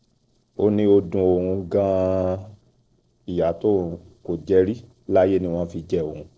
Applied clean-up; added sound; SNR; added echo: neural separator model SepFormer DNS4.